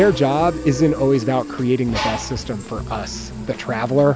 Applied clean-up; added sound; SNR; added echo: none; Fill (with liquid) + Bird; 10 dB; none.